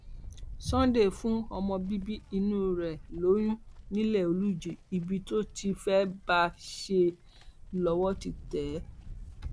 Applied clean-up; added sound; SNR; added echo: none; Livestock, farm animals, working animals; 15 dB; none.